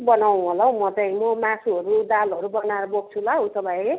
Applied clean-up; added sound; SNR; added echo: none; none; none; none.